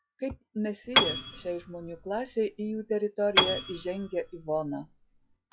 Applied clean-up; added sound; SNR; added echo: classical method log-MMSE.